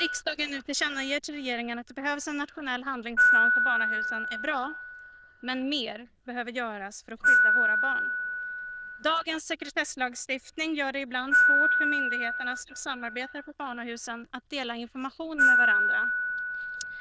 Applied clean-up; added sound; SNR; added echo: neural diffusion model UNIVERSE++.